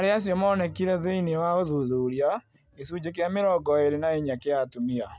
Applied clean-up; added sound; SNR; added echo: none; none; none; none.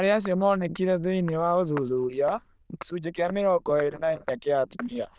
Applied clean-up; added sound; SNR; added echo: neural diffusion model UNIVERSE++.